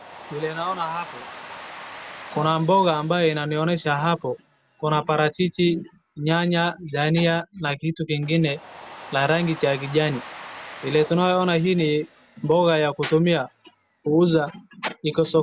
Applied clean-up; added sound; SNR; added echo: none; Domestic sounds, home sounds; 20 dB; none.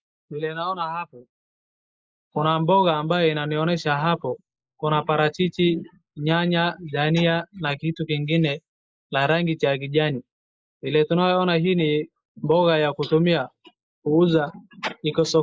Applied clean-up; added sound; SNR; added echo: neural mask model Resemble Enhance denoiser.